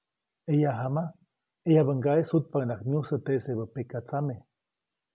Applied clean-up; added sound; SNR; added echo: none; none; none; none.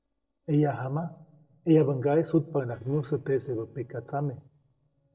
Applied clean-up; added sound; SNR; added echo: neural separator model SepFormer DNS4.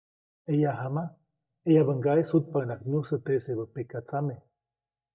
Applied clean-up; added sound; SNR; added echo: neural mask model DeepFilterNet 3.